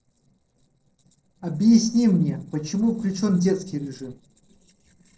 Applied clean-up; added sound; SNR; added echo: neural separator model SepFormer DNS4.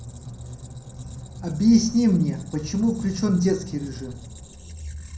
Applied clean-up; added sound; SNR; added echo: none; Squeak; 13 dB; reverberation time 0.6 s.